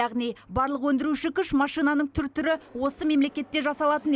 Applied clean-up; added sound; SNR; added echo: none; none; none; none.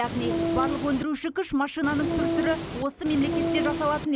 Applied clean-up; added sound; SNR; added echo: none; Train; 0 dB; none.